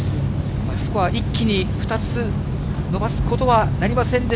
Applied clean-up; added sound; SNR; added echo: none; none; none; none.